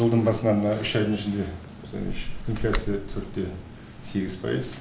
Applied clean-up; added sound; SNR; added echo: none; Slam; 8 dB; none.